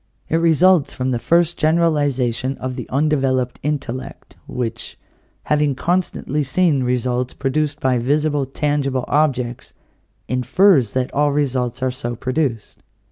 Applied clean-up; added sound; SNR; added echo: none; none; none; none.